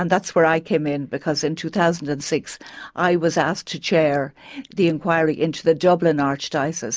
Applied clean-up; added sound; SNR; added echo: none; none; none; none.